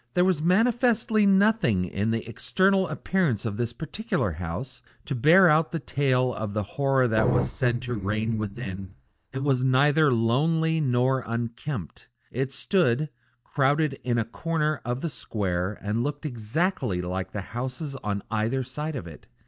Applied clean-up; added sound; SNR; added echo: neural mask model DeepFilterNet 3.